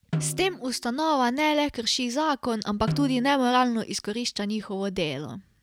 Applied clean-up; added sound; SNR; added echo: none; Snare drum; 11 dB; none.